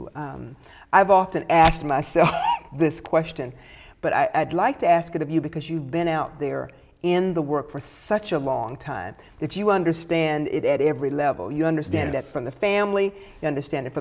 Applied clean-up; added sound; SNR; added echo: none; none; none; none.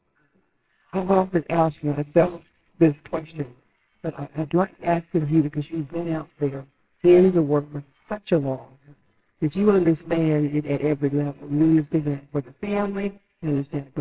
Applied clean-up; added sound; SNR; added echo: neural separator model SepFormer WHAMR!.